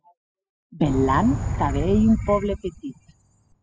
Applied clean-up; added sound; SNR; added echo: classical method spectral subtraction.